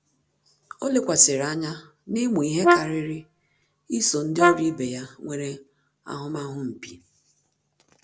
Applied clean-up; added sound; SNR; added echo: none; Brass instrument; -4 dB; none.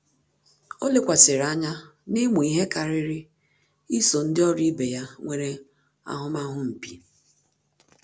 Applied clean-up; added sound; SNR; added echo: none; none; none; none.